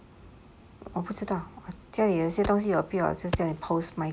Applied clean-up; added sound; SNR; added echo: none; none; none; none.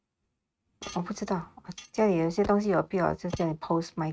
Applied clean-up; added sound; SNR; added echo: neural mask model RNNoise.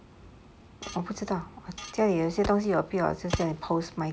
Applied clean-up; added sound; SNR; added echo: none; Tools; 18 dB; none.